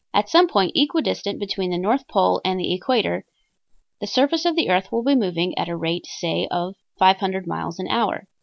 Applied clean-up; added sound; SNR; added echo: none; none; none; none.